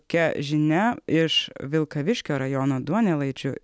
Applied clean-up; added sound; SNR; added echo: none; none; none; none.